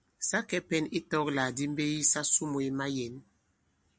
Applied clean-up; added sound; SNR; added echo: none; none; none; none.